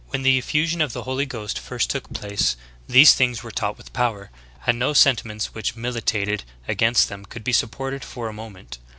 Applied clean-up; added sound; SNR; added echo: none; none; none; none.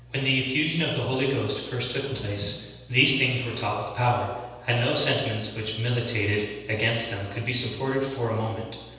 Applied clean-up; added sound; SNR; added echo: none; none; none; reverberation time 1.1 s.